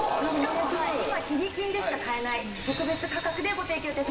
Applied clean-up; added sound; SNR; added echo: none; Stream; 13 dB; reverberation time 2.5 s.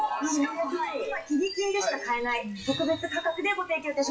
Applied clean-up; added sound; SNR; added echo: classical method WPE with log-MMSE.